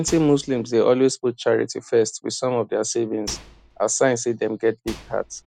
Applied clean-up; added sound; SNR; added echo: none; Microwave oven; 17 dB; none.